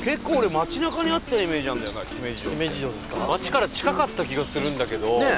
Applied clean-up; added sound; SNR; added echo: none; Bird; 15 dB; none.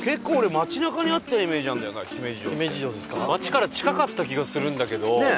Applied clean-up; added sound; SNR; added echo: none; none; none; none.